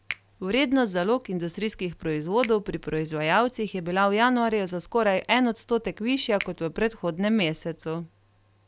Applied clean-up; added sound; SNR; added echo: none; Finger snapping; 20 dB; none.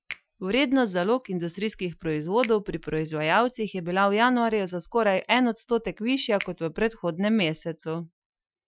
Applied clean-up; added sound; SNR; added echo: classical method Wiener filter.